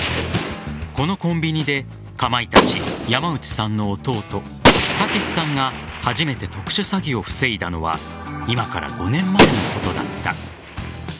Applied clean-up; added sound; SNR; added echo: none; Gunshot, gunfire; 0 dB; none.